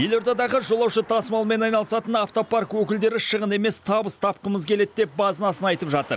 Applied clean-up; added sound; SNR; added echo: none; none; none; none.